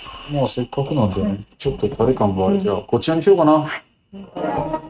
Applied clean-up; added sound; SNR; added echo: neural mask model RNNoise.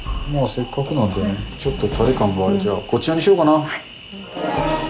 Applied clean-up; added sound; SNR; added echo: none; Cricket; 20 dB; none.